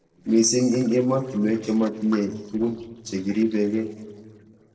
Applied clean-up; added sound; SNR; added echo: neural separator model SepFormer DNS4.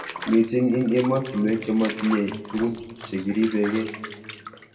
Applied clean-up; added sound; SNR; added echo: none; Bathtub (filling or washing) / Water; 14 dB; reverberation time 1.6 s.